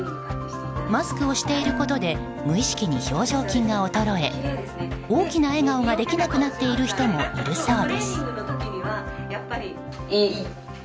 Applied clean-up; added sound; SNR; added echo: none; Dishes, pots, and pans; 14 dB; none.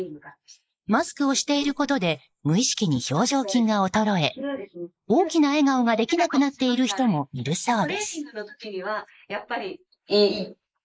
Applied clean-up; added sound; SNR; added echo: neural mask model Resemble Enhance denoiser.